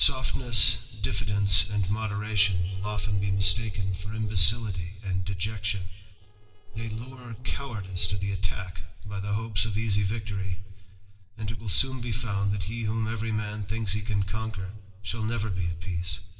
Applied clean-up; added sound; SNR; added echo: neural separator model SepFormer DNS4.